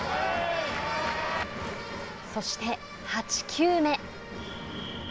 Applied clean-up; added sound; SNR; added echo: none; none; none; none.